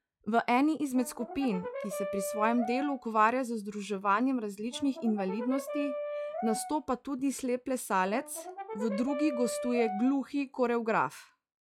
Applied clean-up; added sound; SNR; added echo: classical method log-MMSE.